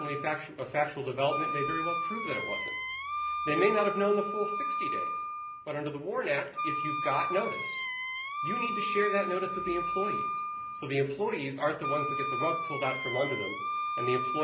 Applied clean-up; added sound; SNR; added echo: none; Wind instrument, woodwind instrument; 1 dB; reverberation time 0.5 s.